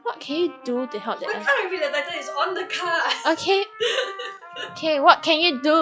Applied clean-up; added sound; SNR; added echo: classical method log-MMSE.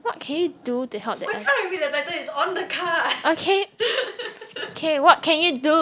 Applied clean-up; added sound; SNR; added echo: none; none; none; none.